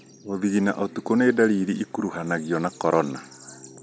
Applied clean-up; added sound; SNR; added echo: none; none; none; none.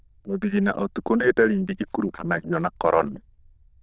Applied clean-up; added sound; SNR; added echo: neural diffusion model UNIVERSE++.